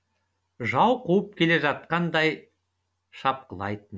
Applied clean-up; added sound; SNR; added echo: none; none; none; none.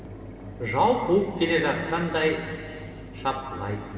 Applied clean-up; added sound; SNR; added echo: none; Mechanisms; 13 dB; reverberation time 2.3 s.